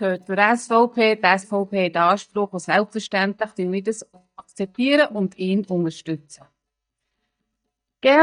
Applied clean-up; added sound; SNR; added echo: neural mask model DeepFilterNet 3.